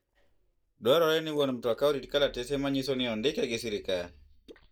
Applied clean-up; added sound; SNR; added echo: neural mask model DeepFilterNet 3.